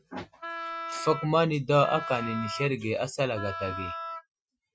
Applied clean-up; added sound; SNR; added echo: classical method Wiener filter.